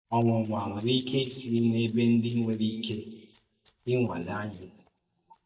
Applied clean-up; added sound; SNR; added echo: neural mask model DeepFilterNet 3.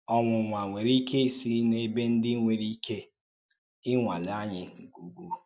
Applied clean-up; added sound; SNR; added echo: none; none; none; none.